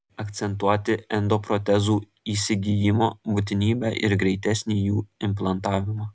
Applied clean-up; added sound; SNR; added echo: none; none; none; none.